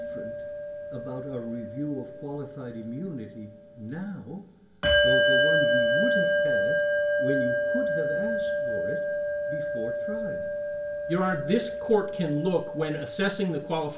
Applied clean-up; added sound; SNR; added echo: none; Bell; -4 dB; reverberation time 0.3 s.